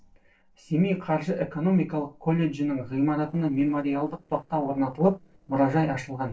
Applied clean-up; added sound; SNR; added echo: neural separator model SepFormer DNS4.